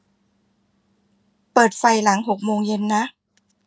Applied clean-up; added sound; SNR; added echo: none; none; none; none.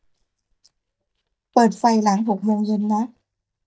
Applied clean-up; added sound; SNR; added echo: neural mask model DeepFilterNet 3.